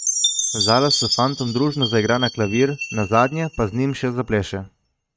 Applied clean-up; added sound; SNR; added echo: neural mask model RNNoise.